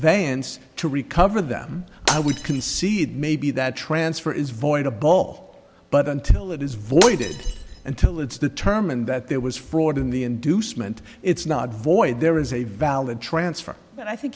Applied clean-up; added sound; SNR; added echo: none; Shatter; 9 dB; none.